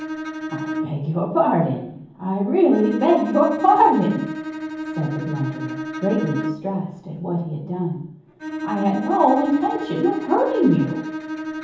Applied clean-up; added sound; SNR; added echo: none; Bowed string instrument; 9 dB; reverberation time 0.7 s.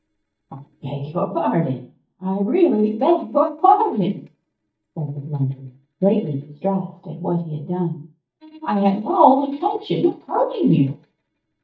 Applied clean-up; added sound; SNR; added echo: neural mask model DeepFilterNet 3.